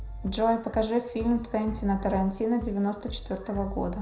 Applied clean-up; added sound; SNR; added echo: none; Bass drum; 11 dB; reverberation time 0.4 s.